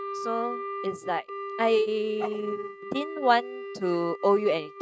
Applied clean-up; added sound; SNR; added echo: neural mask model RNNoise.